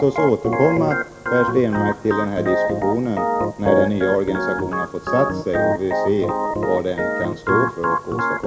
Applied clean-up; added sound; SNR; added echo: none; Organ; 1 dB; none.